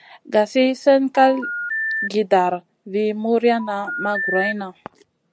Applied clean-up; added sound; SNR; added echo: none; Telephone; 8 dB; none.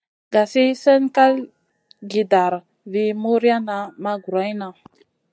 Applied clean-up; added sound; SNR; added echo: neural mask model DeepFilterNet 3.